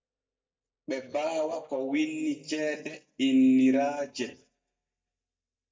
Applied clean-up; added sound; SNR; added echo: neural mask model DeepFilterNet 3.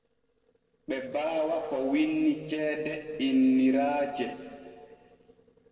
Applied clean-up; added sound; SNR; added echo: neural separator model SepFormer DNS4.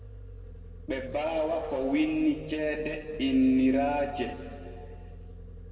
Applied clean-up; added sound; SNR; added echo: none; Vehicle; 15 dB; reverberation time 2.3 s.